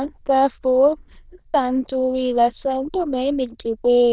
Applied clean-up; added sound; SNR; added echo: neural diffusion model UNIVERSE++.